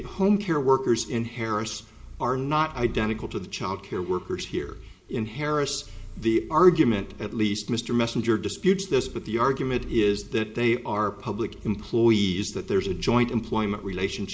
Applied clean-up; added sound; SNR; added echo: none; Purr; 18 dB; reverberation time 0.8 s.